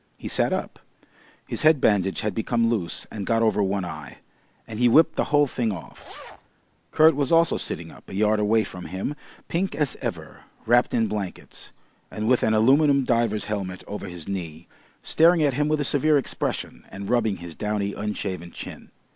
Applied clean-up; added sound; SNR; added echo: none; Zipper (clothing); 19 dB; none.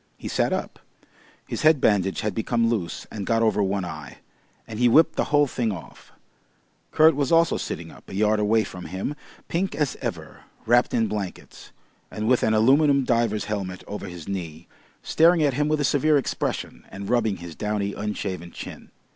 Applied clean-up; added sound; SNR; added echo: none; none; none; none.